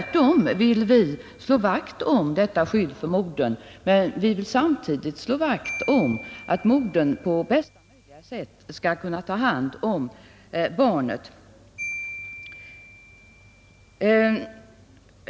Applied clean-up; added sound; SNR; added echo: none; Marimba, xylophone; 19 dB; none.